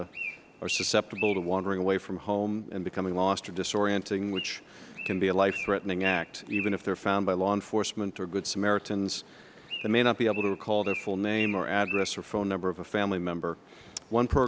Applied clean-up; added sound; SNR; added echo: none; Bird; 13 dB; none.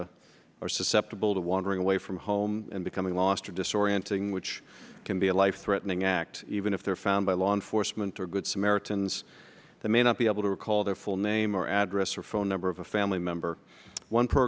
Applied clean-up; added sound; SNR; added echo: none; none; none; none.